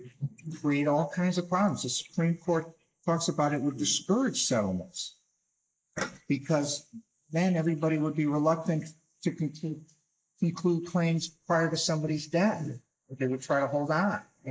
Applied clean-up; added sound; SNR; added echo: neural mask model Resemble Enhance denoiser.